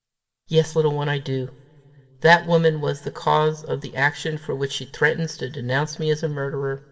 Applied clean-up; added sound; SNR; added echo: none; none; none; reverberation time 1.4 s.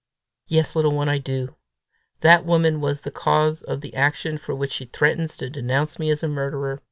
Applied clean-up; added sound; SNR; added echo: none; none; none; none.